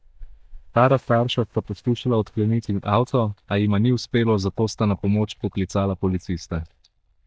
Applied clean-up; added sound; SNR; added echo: neural mask model DeepFilterNet 3.